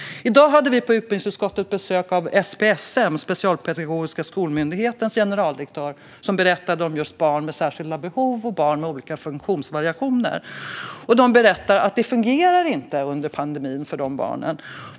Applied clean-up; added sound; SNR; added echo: none; none; none; none.